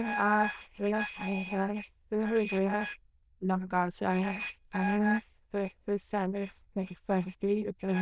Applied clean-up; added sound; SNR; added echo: neural diffusion model UNIVERSE++.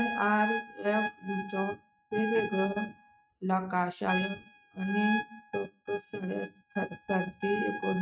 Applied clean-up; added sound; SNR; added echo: neural mask model RNNoise.